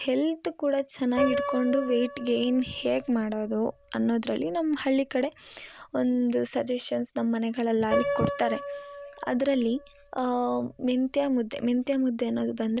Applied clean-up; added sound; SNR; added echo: none; Piano; 10 dB; none.